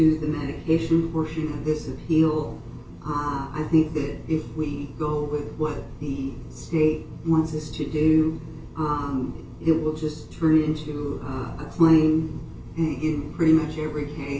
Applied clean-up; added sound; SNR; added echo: none; none; none; reverberation time 0.2 s.